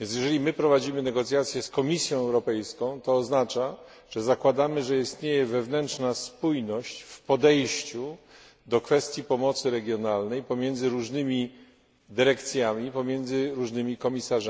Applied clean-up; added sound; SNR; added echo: none; none; none; none.